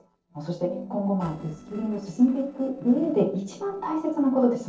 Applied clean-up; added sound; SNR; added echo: neural separator model SepFormer DNS4.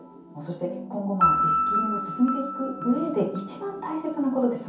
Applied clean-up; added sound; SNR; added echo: none; Piano; 1 dB; reverberation time 0.6 s.